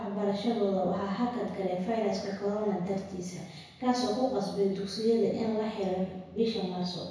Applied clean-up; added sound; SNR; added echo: none; none; none; reverberation time 1.0 s.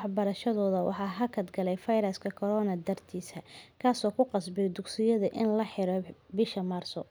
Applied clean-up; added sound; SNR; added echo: none; none; none; none.